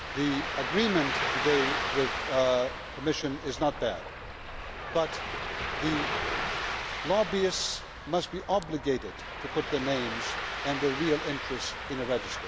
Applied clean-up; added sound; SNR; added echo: none; Ocean; 3 dB; none.